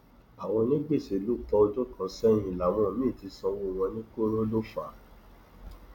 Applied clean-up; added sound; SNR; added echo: none; none; none; none.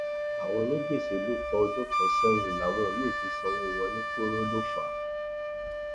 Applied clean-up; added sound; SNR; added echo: none; Wind instrument, woodwind instrument; -1 dB; none.